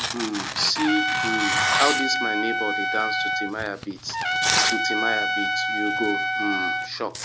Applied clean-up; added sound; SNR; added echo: none; Trumpet + Tearing; -4 dB; none.